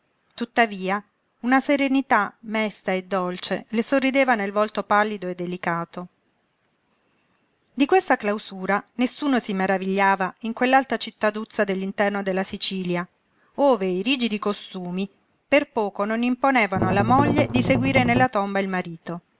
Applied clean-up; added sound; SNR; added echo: none; Strum; 0 dB; none.